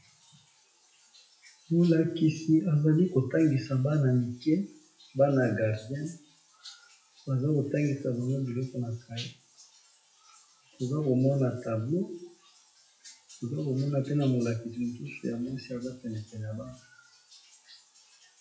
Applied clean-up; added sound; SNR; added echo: classical method WPE with log-MMSE.